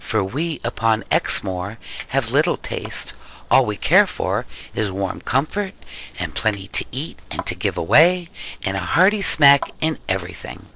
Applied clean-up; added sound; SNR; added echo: neural separator model SepFormer DNS4.